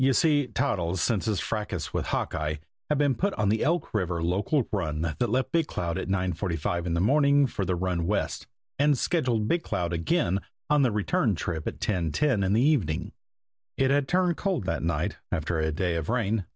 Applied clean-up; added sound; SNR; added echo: none; none; none; none.